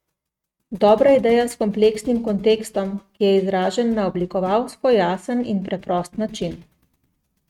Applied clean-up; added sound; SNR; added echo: neural mask model RNNoise.